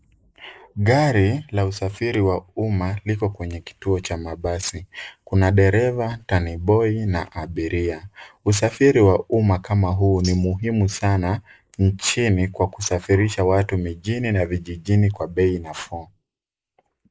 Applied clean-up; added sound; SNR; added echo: neural mask model Resemble Enhance denoiser.